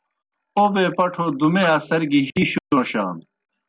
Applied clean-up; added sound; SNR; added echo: none; none; none; none.